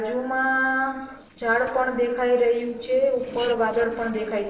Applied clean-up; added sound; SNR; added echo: neural separator model SepFormer DNS4.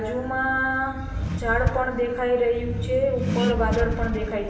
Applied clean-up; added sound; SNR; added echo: none; Accelerating, revving, vroom; 4 dB; reverberation time 1.2 s.